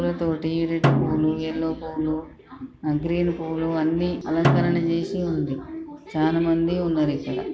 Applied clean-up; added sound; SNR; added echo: none; Snare drum; 4 dB; reverberation time 1.2 s.